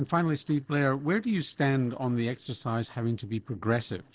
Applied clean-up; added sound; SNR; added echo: neural separator model SepFormer DNS4.